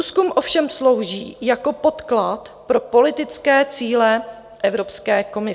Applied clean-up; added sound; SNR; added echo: none; none; none; none.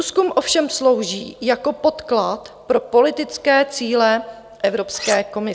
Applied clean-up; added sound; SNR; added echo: none; Cutlery, silverware; 11 dB; none.